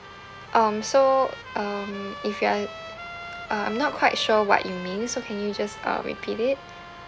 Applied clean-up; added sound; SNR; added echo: none; Trumpet; 15 dB; none.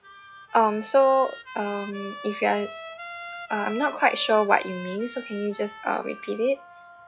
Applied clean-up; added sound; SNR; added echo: classical method log-MMSE.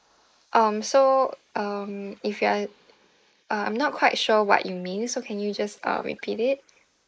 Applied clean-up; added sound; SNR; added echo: neural mask model Resemble Enhance denoiser.